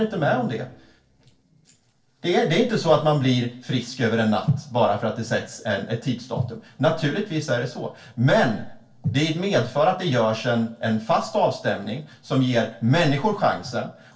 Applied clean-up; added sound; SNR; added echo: neural separator model SepFormer DNS4.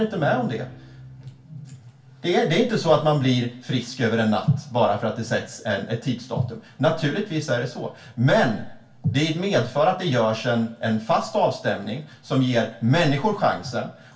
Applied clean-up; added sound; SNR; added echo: none; Bowed string instrument; 17 dB; reverberation time 0.3 s.